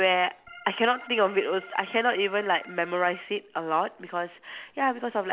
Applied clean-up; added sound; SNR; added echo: none; Organ; 18 dB; none.